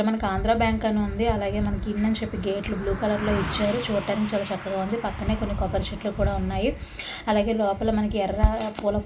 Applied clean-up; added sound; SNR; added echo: none; Car passing by; 14 dB; reverberation time 0.2 s.